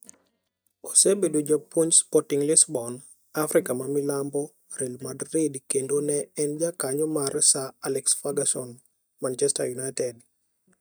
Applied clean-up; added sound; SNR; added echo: neural mask model DeepFilterNet 3.